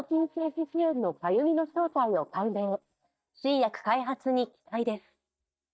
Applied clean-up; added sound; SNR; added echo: neural mask model DeepFilterNet 3.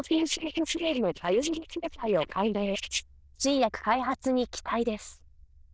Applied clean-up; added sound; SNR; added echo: neural diffusion model UNIVERSE++.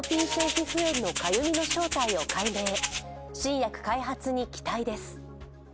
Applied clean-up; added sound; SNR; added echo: none; Rattle (instrument); 2 dB; none.